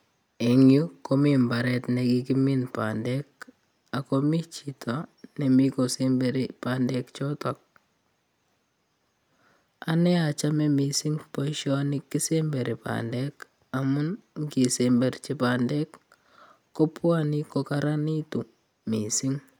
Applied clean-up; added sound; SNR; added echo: none; none; none; none.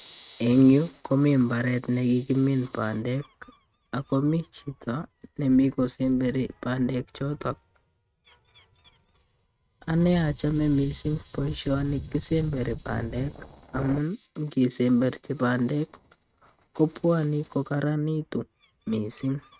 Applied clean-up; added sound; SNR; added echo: neural mask model RNNoise.